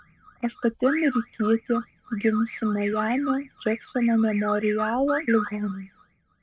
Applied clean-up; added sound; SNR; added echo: neural mask model RNNoise.